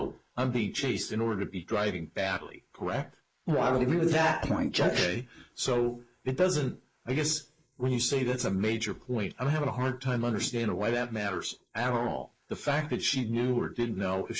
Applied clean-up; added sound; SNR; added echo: neural mask model Resemble Enhance denoiser.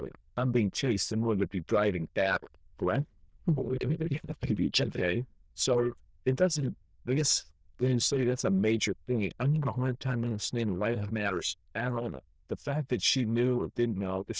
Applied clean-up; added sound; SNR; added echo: neural diffusion model UNIVERSE++.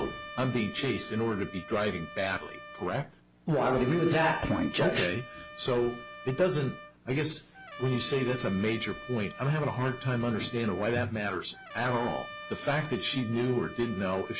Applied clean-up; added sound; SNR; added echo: none; Trumpet; 14 dB; none.